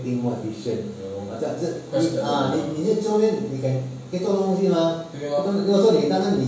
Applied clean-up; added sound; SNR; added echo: none; none; none; reverberation time 0.6 s.